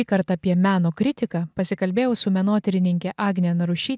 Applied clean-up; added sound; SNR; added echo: none; none; none; none.